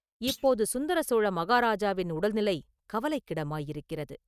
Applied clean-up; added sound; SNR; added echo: neural mask model RNNoise.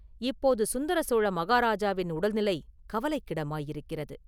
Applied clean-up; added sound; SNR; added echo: none; none; none; none.